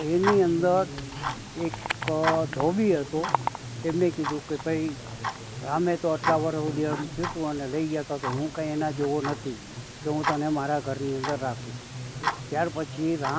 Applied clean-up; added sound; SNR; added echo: none; Tick-tock; 6 dB; none.